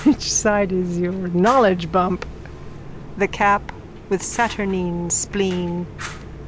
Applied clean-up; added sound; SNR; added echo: none; Fire; 14 dB; none.